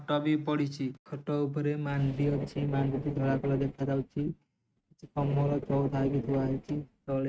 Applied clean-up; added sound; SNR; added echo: neural mask model RNNoise.